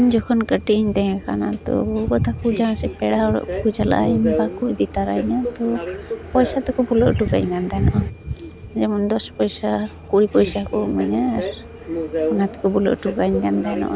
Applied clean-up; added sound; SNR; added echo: none; Subway, metro, underground; 10 dB; none.